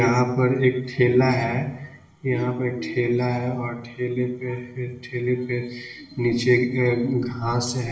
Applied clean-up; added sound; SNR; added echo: none; none; none; reverberation time 0.8 s.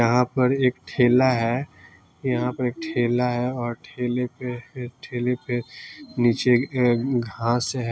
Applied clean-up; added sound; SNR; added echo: none; none; none; none.